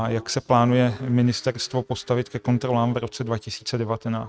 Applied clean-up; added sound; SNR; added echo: neural mask model RNNoise.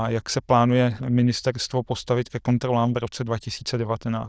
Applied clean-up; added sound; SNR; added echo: neural diffusion model UNIVERSE++.